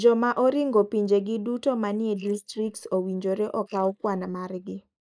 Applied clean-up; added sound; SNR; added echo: neural mask model Resemble Enhance denoiser.